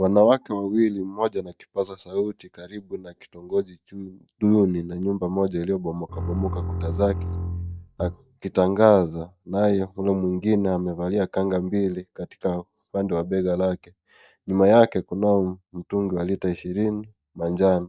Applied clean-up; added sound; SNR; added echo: neural mask model DeepFilterNet 3.